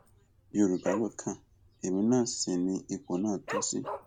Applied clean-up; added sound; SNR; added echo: none; Dog; 11 dB; none.